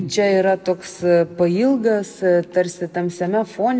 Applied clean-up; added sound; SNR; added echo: none; none; none; none.